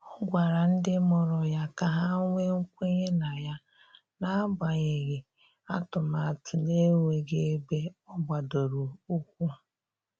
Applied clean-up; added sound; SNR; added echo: none; none; none; none.